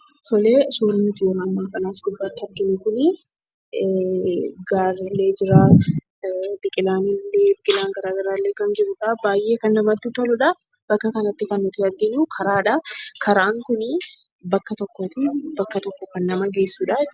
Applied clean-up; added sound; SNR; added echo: none; none; none; none.